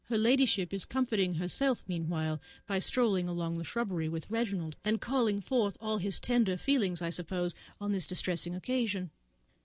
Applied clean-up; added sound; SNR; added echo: neural separator model SepFormer DNS4.